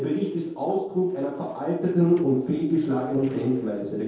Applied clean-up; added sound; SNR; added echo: neural separator model SepFormer DNS4.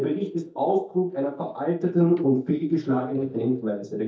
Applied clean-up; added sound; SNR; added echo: neural mask model DeepFilterNet 3.